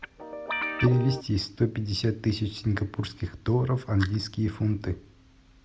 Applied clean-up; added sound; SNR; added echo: none; Guitar; 5 dB; none.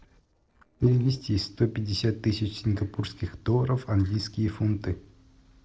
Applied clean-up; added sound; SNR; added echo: neural separator model SepFormer DNS4.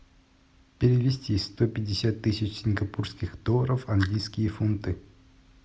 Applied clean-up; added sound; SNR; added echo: none; none; none; none.